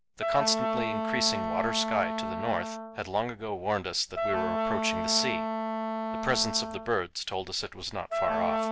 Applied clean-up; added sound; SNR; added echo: none; Wind instrument, woodwind instrument; 0 dB; none.